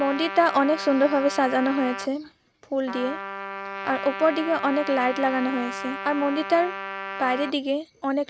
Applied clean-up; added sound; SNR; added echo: none; Trumpet; 9 dB; none.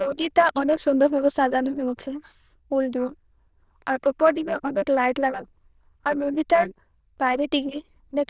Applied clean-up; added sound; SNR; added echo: neural diffusion model UNIVERSE++.